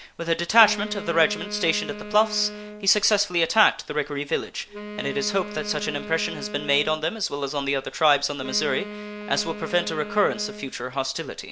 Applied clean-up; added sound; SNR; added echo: none; Wind instrument, woodwind instrument; 12 dB; none.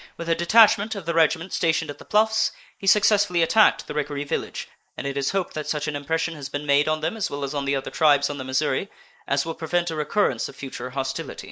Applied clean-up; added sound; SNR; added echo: neural mask model Resemble Enhance denoiser.